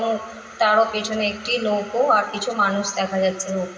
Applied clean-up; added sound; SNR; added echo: none; none; none; reverberation time 1.8 s.